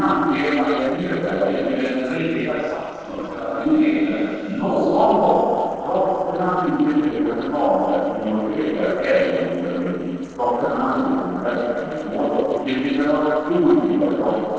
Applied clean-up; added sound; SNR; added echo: neural separator model SepFormer DNS4.